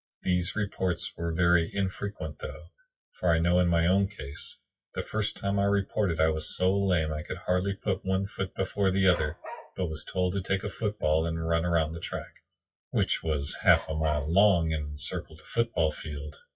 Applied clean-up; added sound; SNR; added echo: classical method WPE with log-MMSE.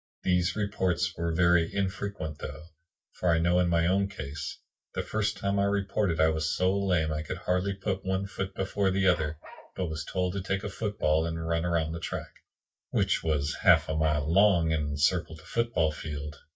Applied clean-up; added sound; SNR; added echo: neural mask model DeepFilterNet 3.